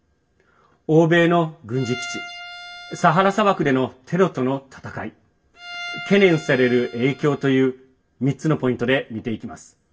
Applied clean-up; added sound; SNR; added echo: none; Bowed string instrument; 16 dB; reverberation time 0.1 s.